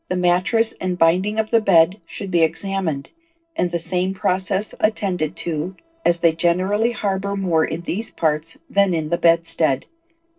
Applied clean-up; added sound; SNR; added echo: neural separator model SepFormer DNS4.